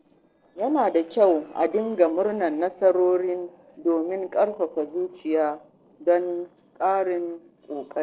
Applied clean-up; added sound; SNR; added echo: neural separator model SepFormer DNS4.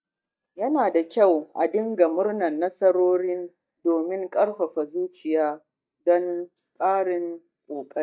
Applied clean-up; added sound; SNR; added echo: neural mask model DeepFilterNet 3.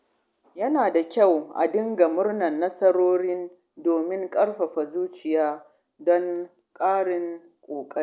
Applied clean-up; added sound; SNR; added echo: none; none; none; none.